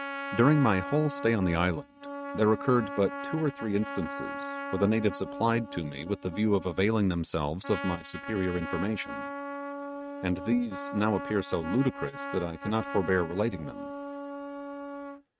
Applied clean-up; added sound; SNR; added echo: neural mask model RNNoise.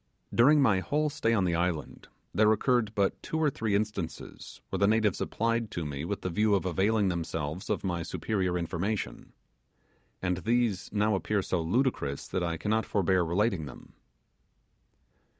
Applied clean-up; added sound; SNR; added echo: none; none; none; none.